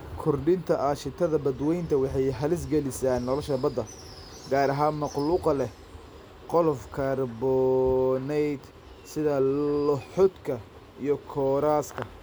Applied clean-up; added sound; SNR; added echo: none; none; none; none.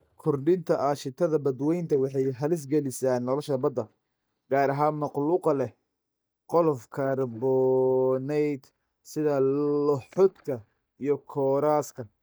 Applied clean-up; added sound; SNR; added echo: neural mask model DeepFilterNet 3.